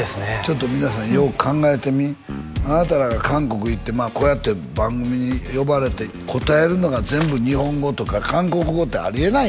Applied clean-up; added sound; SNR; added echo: none; Water / Splash, splatter; 17 dB; none.